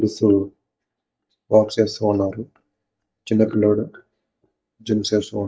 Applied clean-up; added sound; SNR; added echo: neural mask model DeepFilterNet 3.